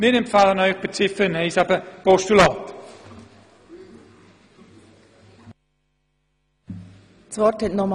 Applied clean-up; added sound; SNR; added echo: none; none; none; none.